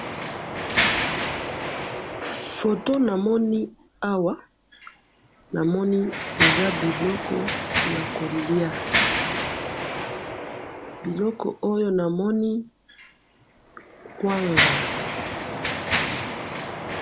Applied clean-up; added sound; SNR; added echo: none; Mechanisms; 1 dB; none.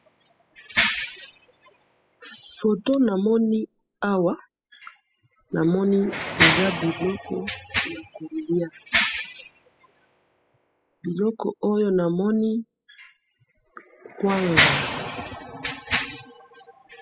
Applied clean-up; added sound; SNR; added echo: classical method spectral subtraction.